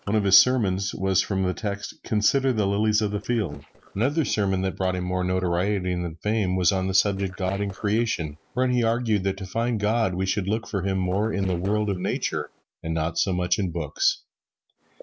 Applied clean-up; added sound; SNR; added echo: neural separator model SepFormer DNS4.